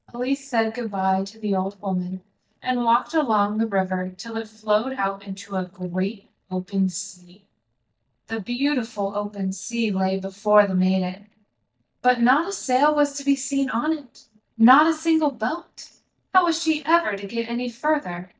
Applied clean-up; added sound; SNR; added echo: neural mask model DeepFilterNet 3.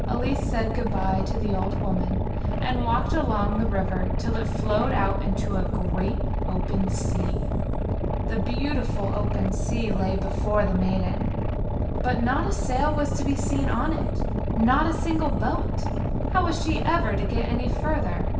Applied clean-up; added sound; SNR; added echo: none; Boat, Water vehicle; -4 dB; reverberation time 0.9 s.